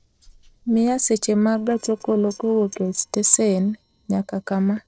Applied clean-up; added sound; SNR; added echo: neural separator model SepFormer DNS4.